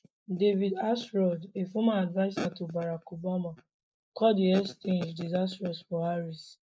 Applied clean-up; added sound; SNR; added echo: neural mask model Resemble Enhance denoiser.